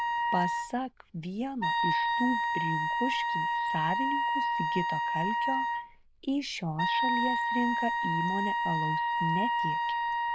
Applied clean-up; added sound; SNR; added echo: neural diffusion model UNIVERSE++.